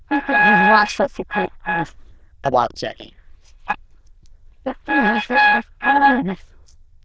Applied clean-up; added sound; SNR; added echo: neural diffusion model UNIVERSE++.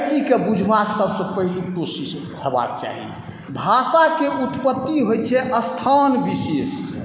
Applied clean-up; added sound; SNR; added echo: none; none; none; none.